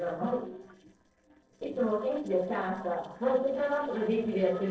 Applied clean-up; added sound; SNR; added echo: neural separator model SepFormer DNS4.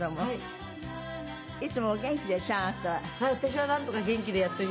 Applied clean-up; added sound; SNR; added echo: none; none; none; none.